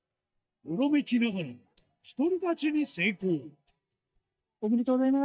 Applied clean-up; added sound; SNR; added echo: neural mask model DeepFilterNet 3.